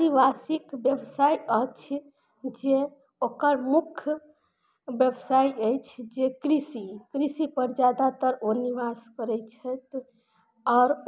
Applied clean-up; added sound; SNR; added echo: none; none; none; none.